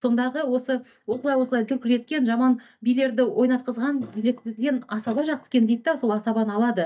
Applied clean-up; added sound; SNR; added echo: neural mask model DeepFilterNet 3.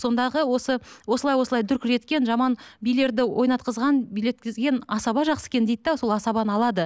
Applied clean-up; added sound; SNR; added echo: none; none; none; none.